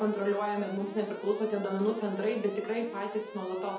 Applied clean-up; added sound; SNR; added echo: none; Alarm; 16 dB; reverberation time 2.1 s.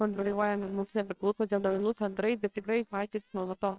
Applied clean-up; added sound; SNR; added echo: neural separator model SepFormer WHAMR!.